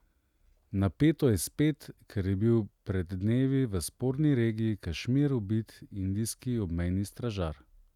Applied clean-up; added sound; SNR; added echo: none; none; none; none.